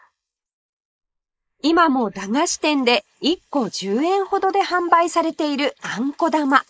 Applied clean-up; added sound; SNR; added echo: neural mask model Resemble Enhance denoiser.